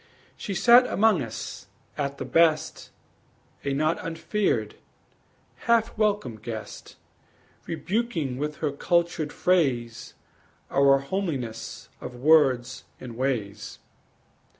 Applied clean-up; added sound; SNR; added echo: none; none; none; none.